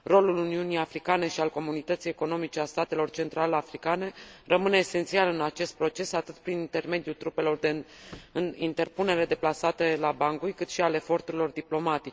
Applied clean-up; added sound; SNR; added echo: none; none; none; none.